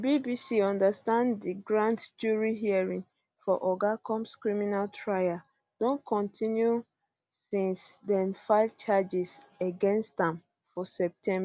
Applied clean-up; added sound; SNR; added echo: none; none; none; none.